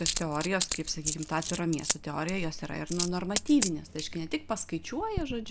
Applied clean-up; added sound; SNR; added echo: none; Coin (dropping); 5 dB; none.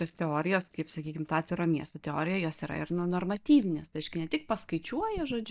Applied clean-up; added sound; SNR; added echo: neural mask model DeepFilterNet 3.